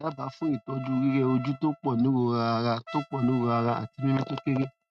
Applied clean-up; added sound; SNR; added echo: neural mask model RNNoise.